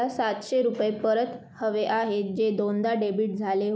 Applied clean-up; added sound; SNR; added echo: none; none; none; none.